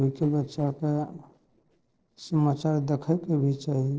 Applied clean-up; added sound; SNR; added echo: neural separator model SepFormer DNS4.